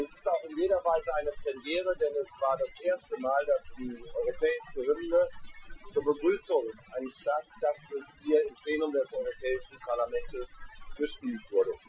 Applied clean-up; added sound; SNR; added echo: classical method Wiener filter.